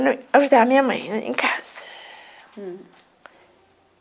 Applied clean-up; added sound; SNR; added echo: none; none; none; none.